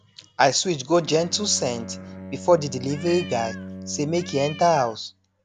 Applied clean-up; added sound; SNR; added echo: none; Bowed string instrument + Cat; 14 dB; none.